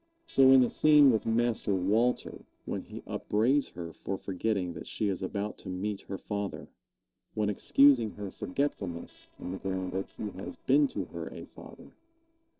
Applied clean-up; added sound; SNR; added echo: neural separator model SepFormer DNS4.